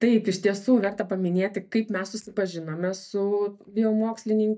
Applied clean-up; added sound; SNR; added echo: neural mask model DeepFilterNet 3.